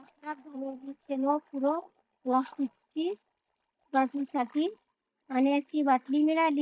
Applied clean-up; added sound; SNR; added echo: neural mask model DeepFilterNet 3.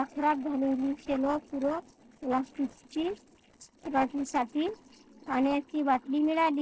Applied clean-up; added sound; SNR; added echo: neural separator model SepFormer DNS4.